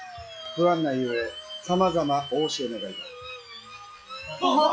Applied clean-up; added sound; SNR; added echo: classical method log-MMSE.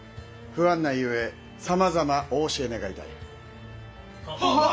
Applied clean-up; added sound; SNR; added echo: none; none; none; none.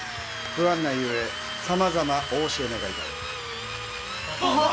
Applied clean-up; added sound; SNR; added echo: none; Drill; 6 dB; none.